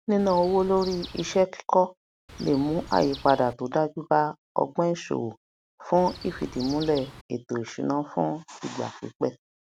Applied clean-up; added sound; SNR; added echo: none; Chirp, tweet; 15 dB; none.